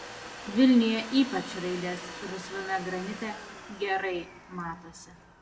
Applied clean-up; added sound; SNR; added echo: none; Domestic sounds, home sounds; 13 dB; reverberation time 0.9 s.